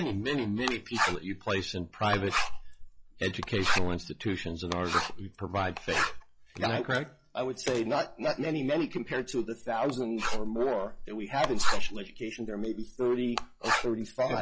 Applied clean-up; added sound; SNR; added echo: classical method log-MMSE.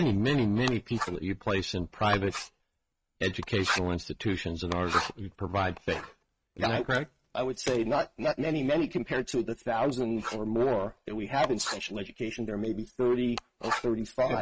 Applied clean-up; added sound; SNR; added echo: neural mask model RNNoise.